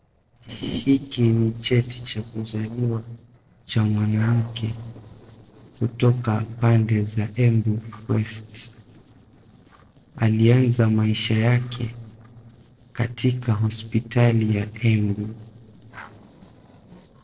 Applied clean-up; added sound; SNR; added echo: neural separator model SepFormer DNS4.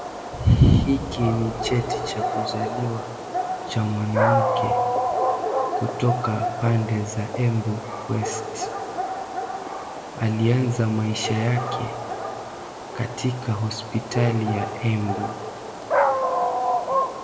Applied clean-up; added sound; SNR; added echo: none; Dog; 2 dB; reverberation time 1.5 s.